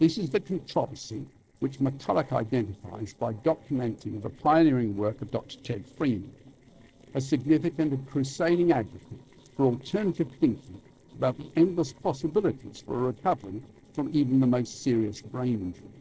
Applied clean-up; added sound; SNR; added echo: neural separator model SepFormer DNS4.